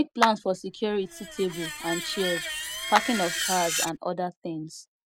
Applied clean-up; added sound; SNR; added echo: none; Clapping + Screech; 3 dB; none.